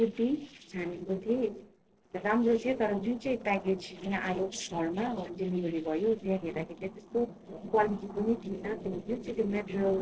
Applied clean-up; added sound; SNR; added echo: neural separator model SepFormer DNS4.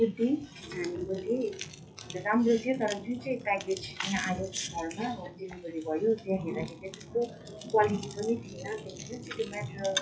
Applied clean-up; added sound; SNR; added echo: classical method WPE with log-MMSE.